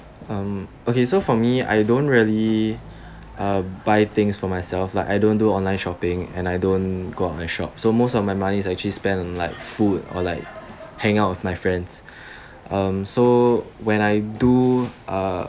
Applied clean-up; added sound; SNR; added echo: none; none; none; none.